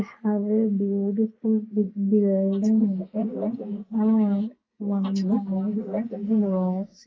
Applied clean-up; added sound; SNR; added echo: neural mask model Resemble Enhance denoiser.